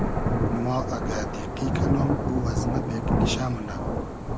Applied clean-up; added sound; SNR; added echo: none; Thunder / Rain; -5 dB; none.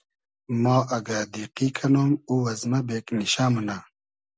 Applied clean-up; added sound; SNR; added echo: none; none; none; none.